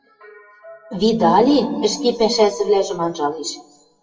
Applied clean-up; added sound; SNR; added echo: classical method WPE with log-MMSE.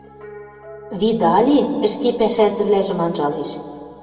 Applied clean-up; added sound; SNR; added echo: none; Piano; 20 dB; reverberation time 2.0 s.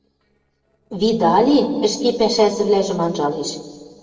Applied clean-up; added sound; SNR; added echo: neural separator model SepFormer DNS4.